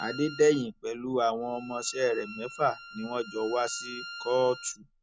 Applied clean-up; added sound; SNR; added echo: none; Bowed string instrument; 15 dB; none.